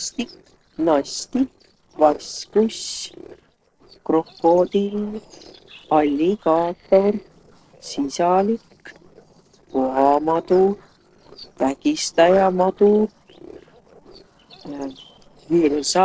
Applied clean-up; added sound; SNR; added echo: neural separator model SepFormer DNS4.